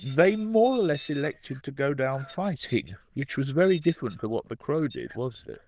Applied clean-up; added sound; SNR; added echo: neural diffusion model UNIVERSE++.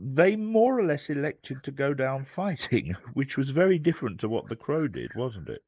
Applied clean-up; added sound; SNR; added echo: neural mask model Resemble Enhance denoiser.